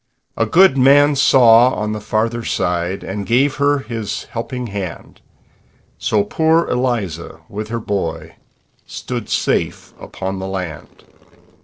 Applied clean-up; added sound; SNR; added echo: neural separator model SepFormer DNS4.